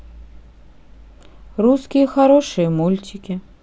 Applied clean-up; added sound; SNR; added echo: none; none; none; none.